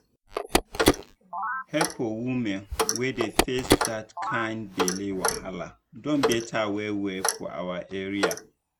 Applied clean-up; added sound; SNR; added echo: none; Telephone + Clock; -2 dB; none.